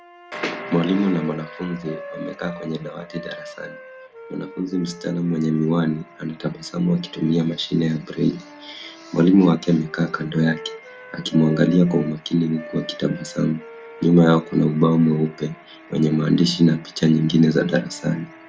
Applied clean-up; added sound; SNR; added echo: none; Wind instrument, woodwind instrument; 20 dB; none.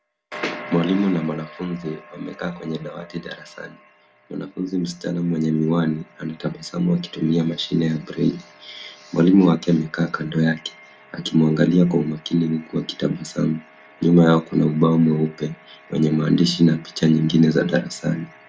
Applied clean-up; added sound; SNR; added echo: none; none; none; none.